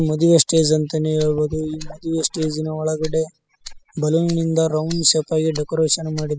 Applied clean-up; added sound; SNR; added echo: classical method spectral subtraction.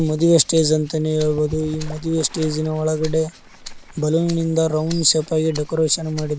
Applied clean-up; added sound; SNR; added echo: none; Bird / Fowl + Rattle (instrument); 15 dB; none.